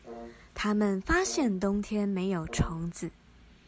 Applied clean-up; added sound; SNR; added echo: none; Brass instrument; 19 dB; none.